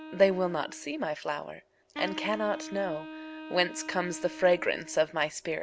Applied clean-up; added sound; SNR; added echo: none; Wind instrument, woodwind instrument; 14 dB; none.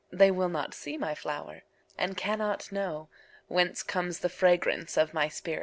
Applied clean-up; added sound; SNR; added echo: none; none; none; none.